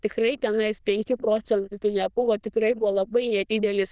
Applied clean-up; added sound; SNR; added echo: neural diffusion model UNIVERSE++.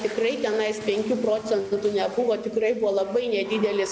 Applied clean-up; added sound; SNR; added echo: none; Water / Splash, splatter; 19 dB; none.